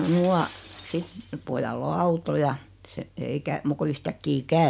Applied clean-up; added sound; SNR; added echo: none; Shatter; 20 dB; none.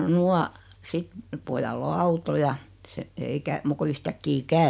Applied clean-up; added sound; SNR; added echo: none; none; none; none.